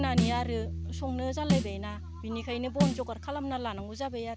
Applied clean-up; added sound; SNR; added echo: none; Bass guitar + Snare drum; -1 dB; none.